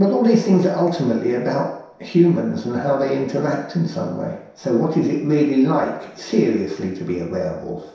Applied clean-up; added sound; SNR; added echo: none; none; none; reverberation time 0.7 s.